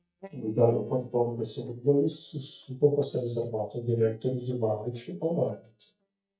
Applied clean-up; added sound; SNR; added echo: neural mask model DeepFilterNet 3.